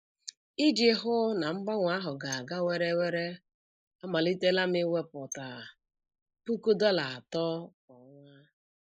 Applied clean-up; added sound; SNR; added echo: neural mask model Resemble Enhance denoiser.